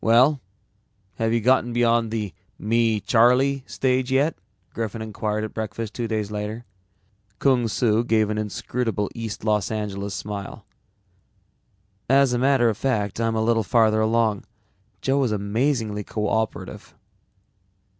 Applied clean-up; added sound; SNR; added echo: none; none; none; none.